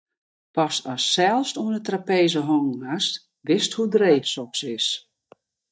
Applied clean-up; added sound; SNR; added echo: neural mask model DeepFilterNet 3.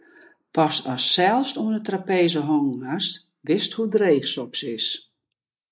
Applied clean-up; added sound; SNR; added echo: neural mask model Resemble Enhance denoiser.